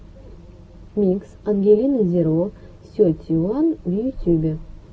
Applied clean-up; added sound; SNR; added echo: none; none; none; none.